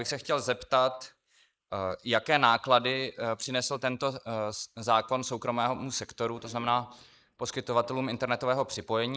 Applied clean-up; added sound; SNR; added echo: neural mask model Resemble Enhance denoiser.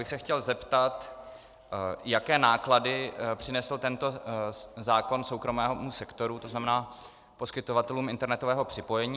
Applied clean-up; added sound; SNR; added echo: none; none; none; none.